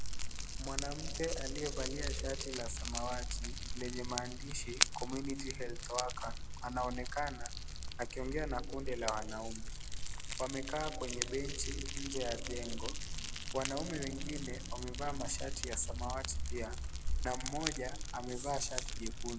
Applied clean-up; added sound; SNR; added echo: none; Fire; -3 dB; none.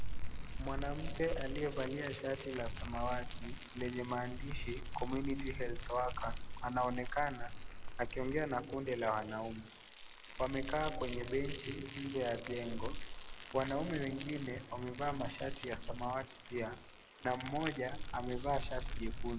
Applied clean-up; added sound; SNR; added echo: neural mask model Resemble Enhance denoiser.